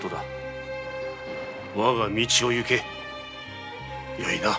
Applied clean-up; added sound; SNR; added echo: none; Thunder + Screech; 16 dB; none.